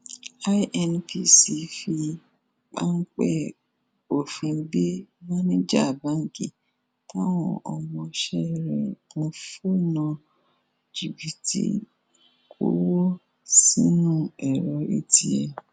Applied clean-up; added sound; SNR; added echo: none; none; none; none.